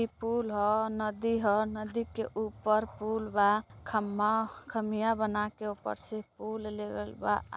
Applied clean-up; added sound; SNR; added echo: none; none; none; none.